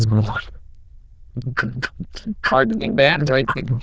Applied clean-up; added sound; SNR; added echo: neural diffusion model UNIVERSE++.